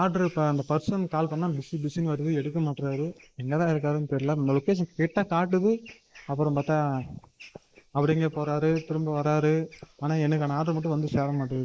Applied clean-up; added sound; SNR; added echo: neural mask model Resemble Enhance denoiser.